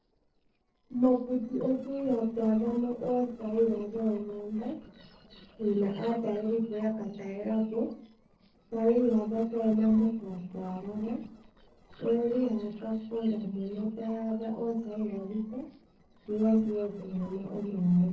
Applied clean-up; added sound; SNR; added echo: neural separator model SepFormer DNS4.